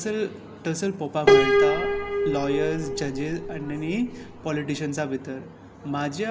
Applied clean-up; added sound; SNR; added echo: none; Piano; -4 dB; none.